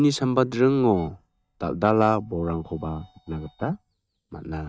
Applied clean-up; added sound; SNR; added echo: neural mask model DeepFilterNet 3.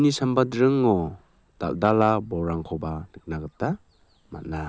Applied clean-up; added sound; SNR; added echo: none; none; none; none.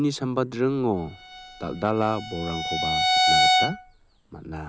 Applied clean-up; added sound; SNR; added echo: none; Bowed string instrument; -3 dB; none.